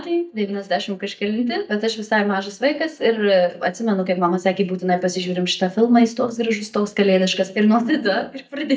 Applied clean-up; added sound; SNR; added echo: neural mask model DeepFilterNet 3.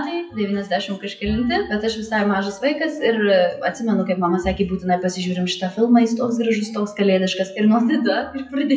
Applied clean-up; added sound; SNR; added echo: classical method WPE with log-MMSE.